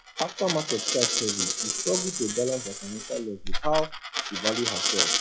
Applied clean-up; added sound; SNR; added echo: classical method log-MMSE.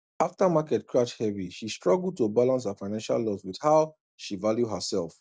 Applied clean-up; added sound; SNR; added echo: none; none; none; none.